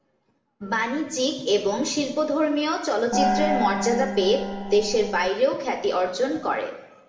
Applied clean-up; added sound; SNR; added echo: none; Gong; 2 dB; reverberation time 0.9 s.